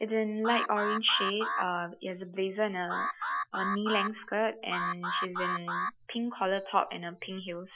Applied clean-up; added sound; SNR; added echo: classical method Wiener filter.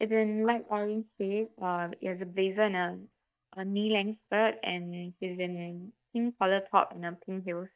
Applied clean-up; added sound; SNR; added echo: neural mask model DeepFilterNet 3.